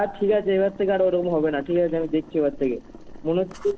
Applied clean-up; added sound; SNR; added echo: none; Boiling; 18 dB; none.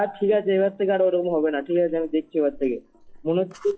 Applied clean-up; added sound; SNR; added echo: classical method log-MMSE.